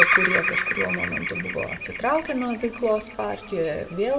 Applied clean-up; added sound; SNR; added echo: none; Bird vocalization, bird call, bird song; 0 dB; reverberation time 1.4 s.